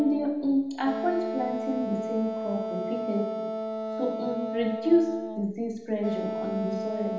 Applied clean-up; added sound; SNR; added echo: none; Wind instrument, woodwind instrument; 4 dB; reverberation time 0.8 s.